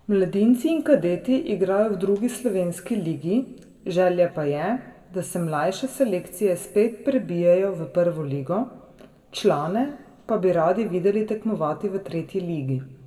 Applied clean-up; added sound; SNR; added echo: none; none; none; reverberation time 1.3 s.